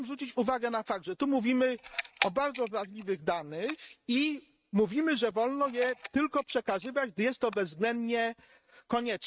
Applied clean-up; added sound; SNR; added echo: neural mask model RNNoise.